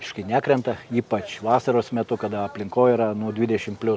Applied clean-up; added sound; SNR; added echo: none; none; none; none.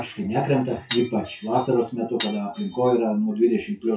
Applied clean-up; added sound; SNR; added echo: classical method WPE with log-MMSE.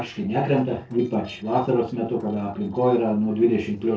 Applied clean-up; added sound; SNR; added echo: neural separator model SepFormer DNS4.